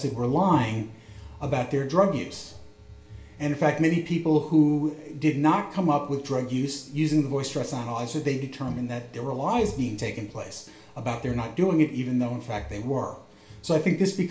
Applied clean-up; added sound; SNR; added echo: none; none; none; reverberation time 0.4 s.